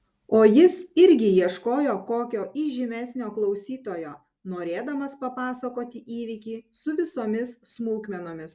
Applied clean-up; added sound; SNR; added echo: none; none; none; none.